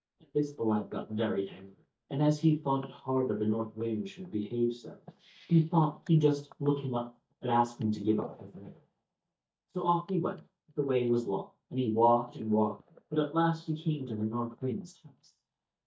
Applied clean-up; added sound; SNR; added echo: neural mask model DeepFilterNet 3.